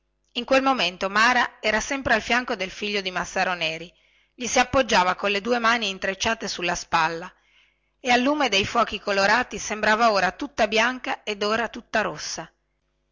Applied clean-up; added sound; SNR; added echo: none; none; none; none.